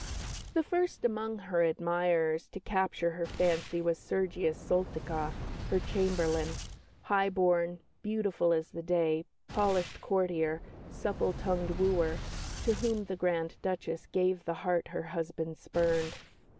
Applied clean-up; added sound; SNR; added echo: none; Boom; 11 dB; none.